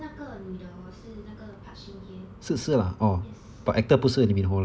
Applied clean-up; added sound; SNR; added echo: none; none; none; none.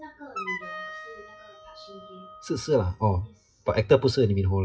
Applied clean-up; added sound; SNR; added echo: classical method WPE with log-MMSE.